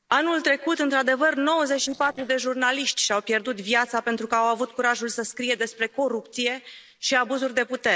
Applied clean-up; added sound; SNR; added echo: neural separator model SepFormer DNS4.